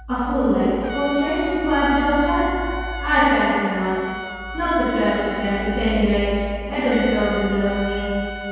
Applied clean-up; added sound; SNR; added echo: none; Trumpet; 13 dB; reverberation time 2.1 s.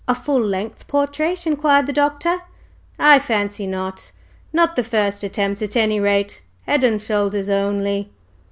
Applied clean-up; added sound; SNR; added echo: none; none; none; none.